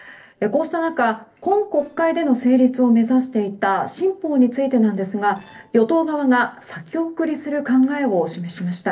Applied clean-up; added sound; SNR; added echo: neural separator model SepFormer DNS4.